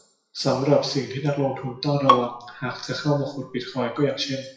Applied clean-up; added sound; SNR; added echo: classical method WPE with log-MMSE.